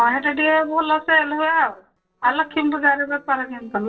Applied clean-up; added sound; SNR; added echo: neural separator model SepFormer DNS4.